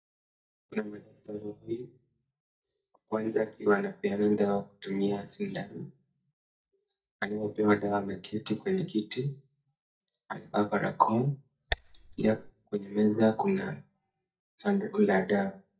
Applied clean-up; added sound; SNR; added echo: neural mask model DeepFilterNet 3.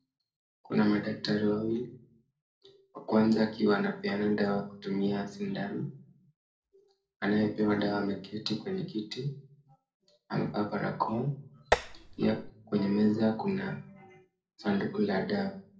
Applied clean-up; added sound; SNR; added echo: neural separator model SepFormer DNS4.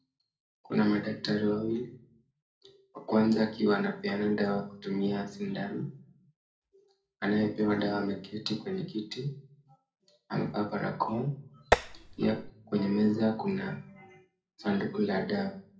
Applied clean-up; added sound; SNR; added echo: none; Tap; -1 dB; reverberation time 0.4 s.